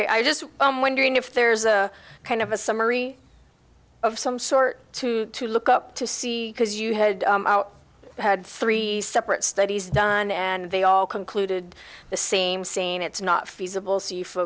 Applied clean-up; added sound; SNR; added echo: none; none; none; none.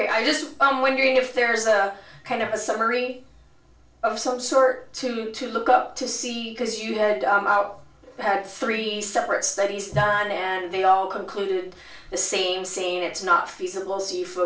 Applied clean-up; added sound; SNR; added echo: none; none; none; reverberation time 0.4 s.